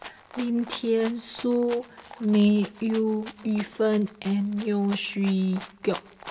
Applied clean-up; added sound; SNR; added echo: none; Rattle (instrument); 18 dB; reverberation time 0.4 s.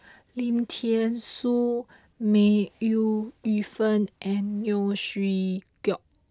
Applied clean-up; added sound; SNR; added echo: none; none; none; none.